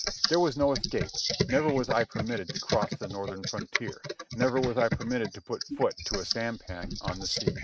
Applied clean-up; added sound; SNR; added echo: neural mask model RNNoise.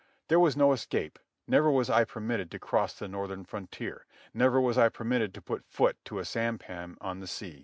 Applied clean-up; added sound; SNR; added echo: none; none; none; none.